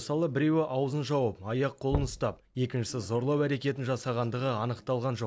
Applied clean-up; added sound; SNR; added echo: none; Knock / Wood; 11 dB; none.